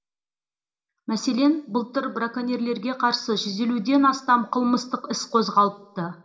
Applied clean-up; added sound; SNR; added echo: none; none; none; reverberation time 0.5 s.